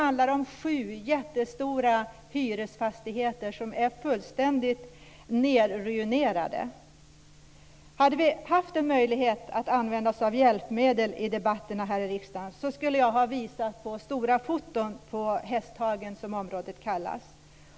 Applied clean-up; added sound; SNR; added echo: none; none; none; none.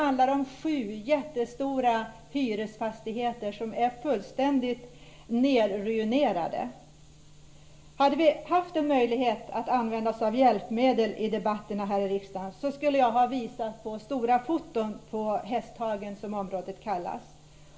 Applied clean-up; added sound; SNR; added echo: none; none; none; reverberation time 0.4 s.